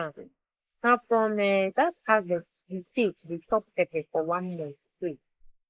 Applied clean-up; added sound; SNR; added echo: neural mask model Resemble Enhance denoiser.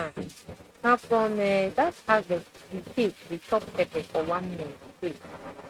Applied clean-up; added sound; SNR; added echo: neural mask model RNNoise.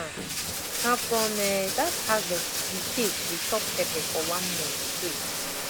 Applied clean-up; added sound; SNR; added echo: none; Bathtub (filling or washing); -1 dB; none.